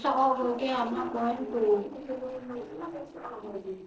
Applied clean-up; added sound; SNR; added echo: neural separator model SepFormer DNS4.